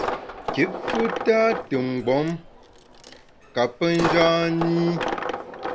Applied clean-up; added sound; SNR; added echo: none; Coin (dropping); 6 dB; none.